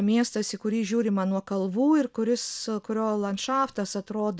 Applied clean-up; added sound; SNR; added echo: none; none; none; none.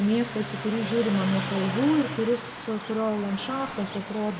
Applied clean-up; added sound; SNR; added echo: none; Car passing by; 8 dB; reverberation time 0.7 s.